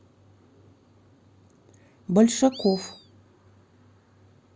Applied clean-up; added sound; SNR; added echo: none; Animal; 13 dB; none.